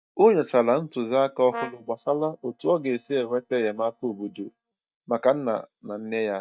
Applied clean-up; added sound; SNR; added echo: neural mask model DeepFilterNet 3.